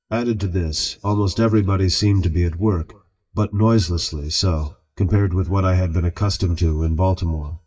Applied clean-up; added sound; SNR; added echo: neural mask model DeepFilterNet 3.